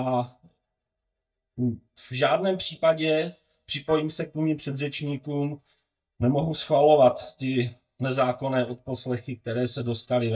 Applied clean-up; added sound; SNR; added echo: neural mask model DeepFilterNet 3.